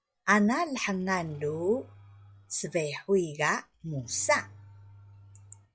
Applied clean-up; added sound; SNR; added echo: classical method log-MMSE.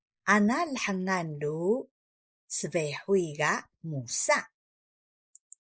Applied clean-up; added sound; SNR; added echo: neural mask model Resemble Enhance denoiser.